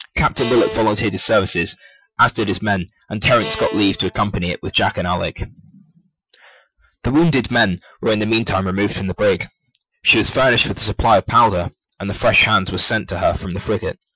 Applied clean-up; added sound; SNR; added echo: classical method Wiener filter.